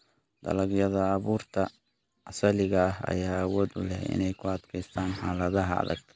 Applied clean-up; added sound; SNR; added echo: none; none; none; none.